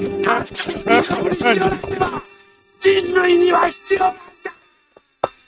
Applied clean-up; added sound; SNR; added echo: neural mask model RNNoise.